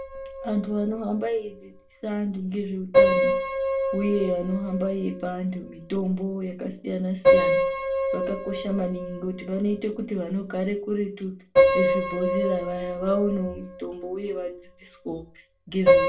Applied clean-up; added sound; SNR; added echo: none; Piano; -2 dB; reverberation time 0.3 s.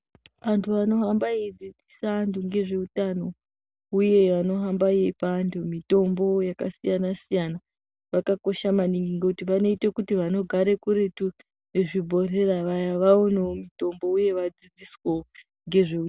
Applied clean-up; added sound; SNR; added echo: none; none; none; none.